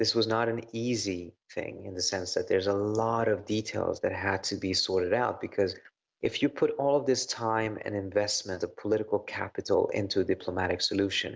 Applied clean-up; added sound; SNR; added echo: none; none; none; none.